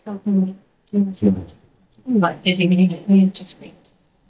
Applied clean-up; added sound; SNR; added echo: neural mask model DeepFilterNet 3.